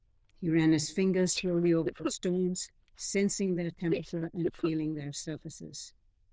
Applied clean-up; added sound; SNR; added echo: neural diffusion model UNIVERSE++.